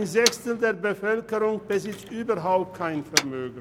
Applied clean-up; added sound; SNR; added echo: none; Motor vehicle (road); 7 dB; none.